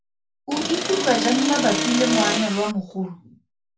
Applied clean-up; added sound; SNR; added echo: none; Accelerating, revving, vroom; 0 dB; reverberation time 0.2 s.